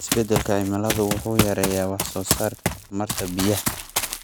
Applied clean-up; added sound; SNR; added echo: none; Run; 2 dB; none.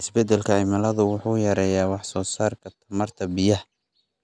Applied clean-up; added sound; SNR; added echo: none; none; none; none.